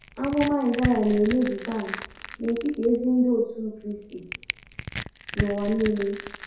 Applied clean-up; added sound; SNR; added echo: none; Crushing; 10 dB; reverberation time 2.3 s.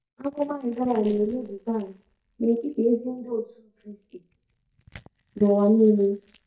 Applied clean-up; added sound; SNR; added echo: neural mask model DeepFilterNet 3.